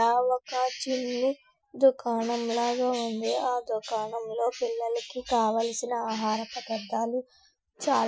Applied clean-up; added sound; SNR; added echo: classical method Wiener filter.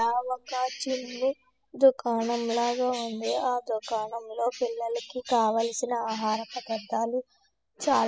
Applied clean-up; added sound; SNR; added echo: classical method spectral subtraction.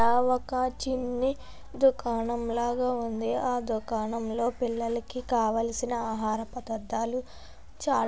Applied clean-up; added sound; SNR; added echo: none; none; none; none.